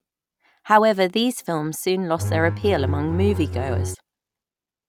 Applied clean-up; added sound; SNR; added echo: none; Bowed string instrument; 2 dB; none.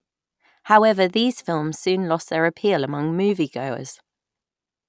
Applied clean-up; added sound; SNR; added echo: none; none; none; none.